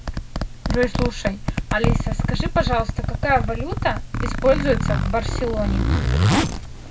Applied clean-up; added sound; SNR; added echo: none; Zipper (clothing); -3 dB; reverberation time 0.3 s.